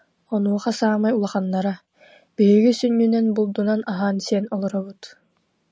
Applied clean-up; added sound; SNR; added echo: none; none; none; none.